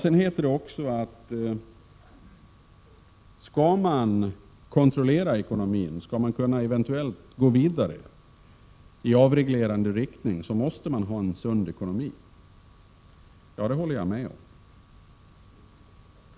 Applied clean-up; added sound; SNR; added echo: none; none; none; none.